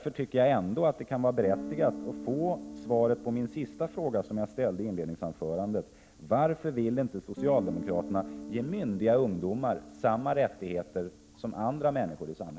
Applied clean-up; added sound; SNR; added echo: none; Guitar; 14 dB; none.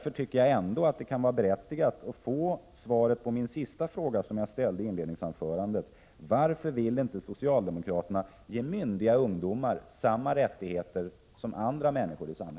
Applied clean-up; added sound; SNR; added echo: none; none; none; none.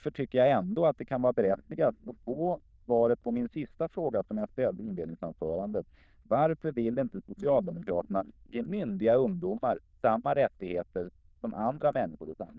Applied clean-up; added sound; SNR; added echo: neural diffusion model UNIVERSE++.